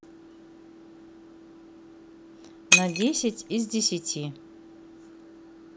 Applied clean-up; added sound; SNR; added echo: none; Shatter; -2 dB; none.